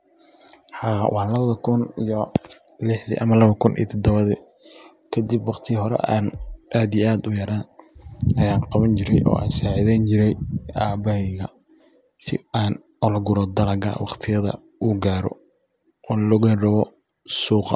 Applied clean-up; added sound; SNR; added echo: none; Bass drum; 14 dB; none.